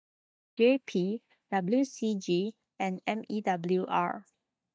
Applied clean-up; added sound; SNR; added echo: neural mask model DeepFilterNet 3.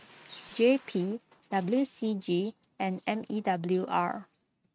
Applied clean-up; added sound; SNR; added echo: neural mask model RNNoise.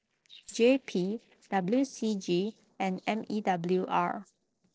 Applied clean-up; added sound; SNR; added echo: neural separator model SepFormer DNS4.